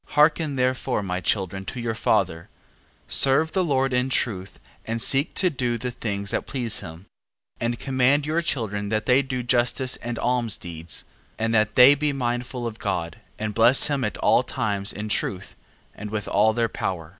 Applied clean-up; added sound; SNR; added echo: none; none; none; none.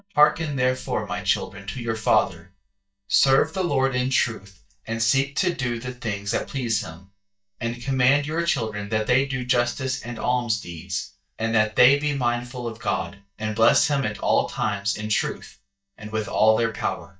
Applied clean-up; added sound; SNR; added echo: neural mask model DeepFilterNet 3.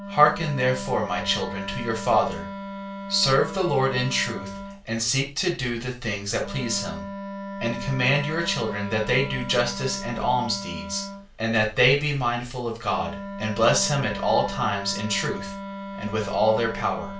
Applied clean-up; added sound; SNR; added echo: none; Wind instrument, woodwind instrument; 10 dB; reverberation time 0.3 s.